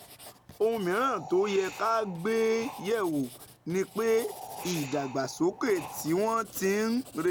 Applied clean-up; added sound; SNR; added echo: none; Wind + Writing; 15 dB; none.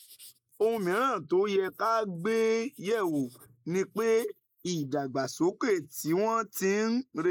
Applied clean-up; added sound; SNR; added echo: neural mask model Resemble Enhance denoiser.